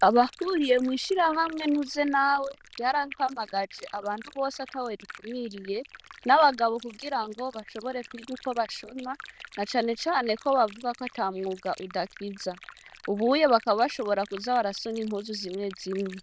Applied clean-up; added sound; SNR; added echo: neural diffusion model UNIVERSE++.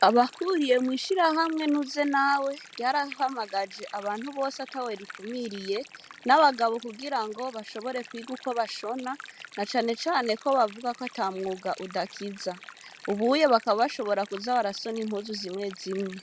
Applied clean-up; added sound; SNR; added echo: none; Stream; 20 dB; none.